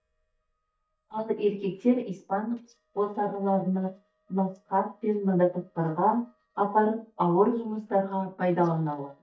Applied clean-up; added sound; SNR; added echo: neural mask model DeepFilterNet 3.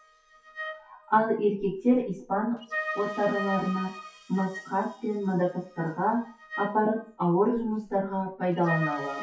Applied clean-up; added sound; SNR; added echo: classical method WPE with log-MMSE.